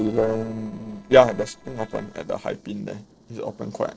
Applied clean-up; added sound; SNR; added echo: neural separator model SepFormer DNS4.